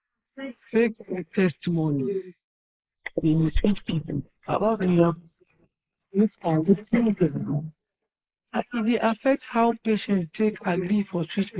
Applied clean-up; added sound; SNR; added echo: neural mask model Resemble Enhance denoiser.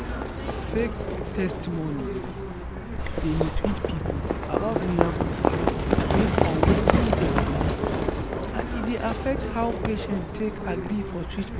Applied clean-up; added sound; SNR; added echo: none; Livestock, farm animals, working animals; -5 dB; none.